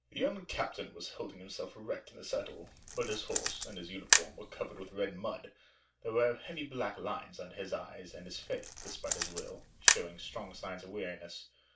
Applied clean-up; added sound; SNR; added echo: none; Camera; -5 dB; reverberation time 0.2 s.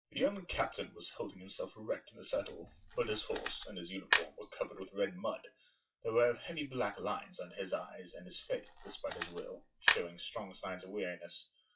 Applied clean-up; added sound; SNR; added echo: classical method WPE with log-MMSE.